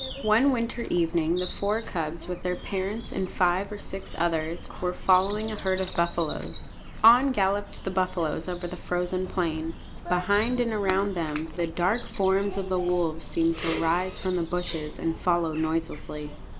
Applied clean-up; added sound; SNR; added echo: none; Bird vocalization, bird call, bird song; 10 dB; none.